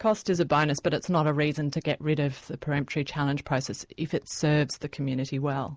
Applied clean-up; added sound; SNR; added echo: none; none; none; none.